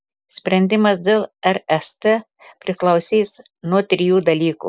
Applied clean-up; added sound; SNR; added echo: none; none; none; none.